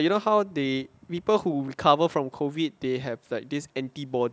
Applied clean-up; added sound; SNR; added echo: none; none; none; none.